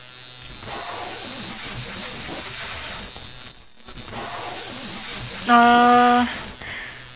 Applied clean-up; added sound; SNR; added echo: none; Packing tape, duct tape; 12 dB; none.